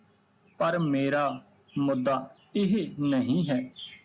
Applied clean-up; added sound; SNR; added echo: none; none; none; none.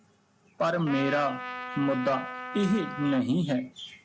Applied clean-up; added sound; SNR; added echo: none; Trumpet; 9 dB; none.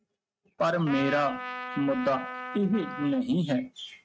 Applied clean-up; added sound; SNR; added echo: neural mask model RNNoise.